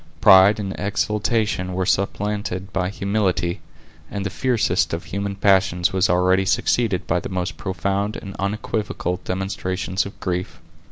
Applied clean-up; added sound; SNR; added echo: none; none; none; none.